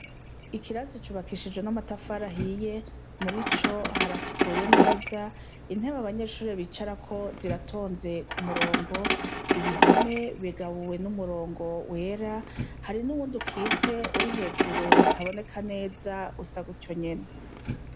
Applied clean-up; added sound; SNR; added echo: none; Keys jangling; -4 dB; none.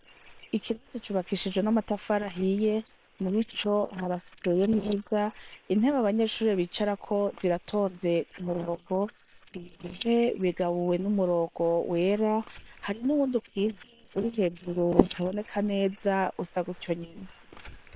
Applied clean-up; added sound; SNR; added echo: neural separator model SepFormer WHAM!.